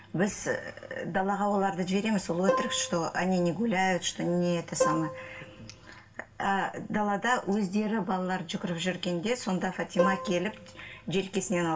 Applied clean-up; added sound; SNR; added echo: none; Plucked string instrument; 5 dB; reverberation time 0.2 s.